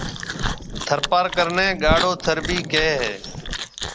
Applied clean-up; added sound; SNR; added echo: none; Chewing, mastication; 6 dB; none.